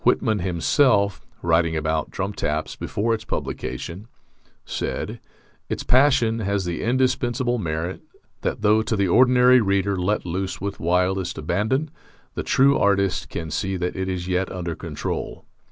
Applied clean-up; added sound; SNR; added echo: none; none; none; none.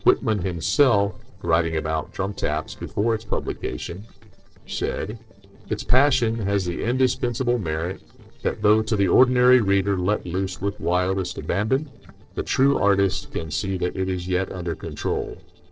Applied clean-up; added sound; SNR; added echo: neural separator model SepFormer DNS4.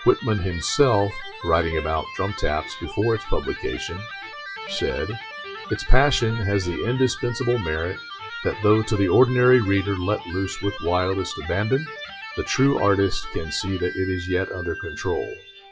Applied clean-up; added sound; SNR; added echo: classical method WPE with log-MMSE.